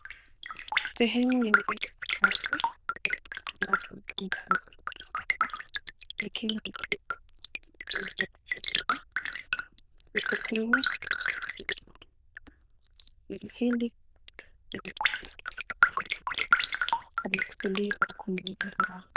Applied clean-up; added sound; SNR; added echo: neural diffusion model UNIVERSE++.